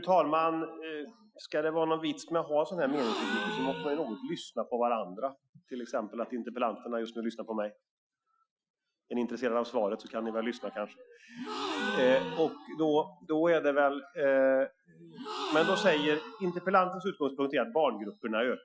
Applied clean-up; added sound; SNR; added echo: classical method Wiener filter.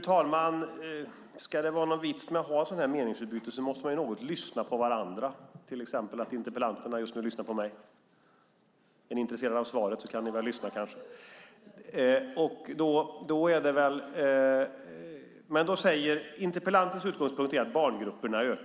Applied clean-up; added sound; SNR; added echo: none; none; none; none.